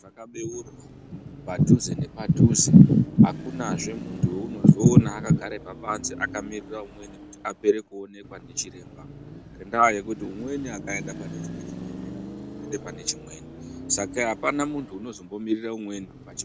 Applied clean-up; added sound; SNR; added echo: none; Car passing by / Traffic noise, roadway noise / Engine; 15 dB; none.